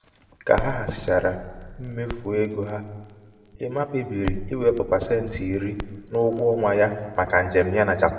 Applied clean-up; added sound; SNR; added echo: none; Crackle; 13 dB; reverberation time 1.3 s.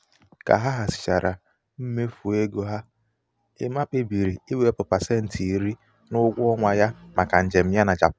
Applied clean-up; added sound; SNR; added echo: none; none; none; none.